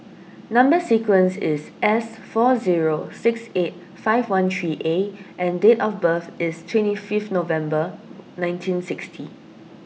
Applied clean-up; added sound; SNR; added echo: none; none; none; none.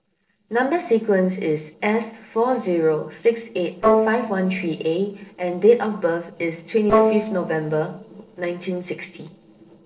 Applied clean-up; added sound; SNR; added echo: neural separator model SepFormer DNS4.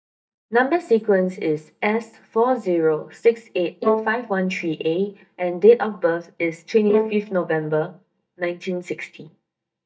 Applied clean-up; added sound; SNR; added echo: neural mask model DeepFilterNet 3.